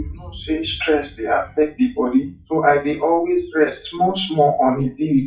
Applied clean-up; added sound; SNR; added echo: classical method WPE with log-MMSE.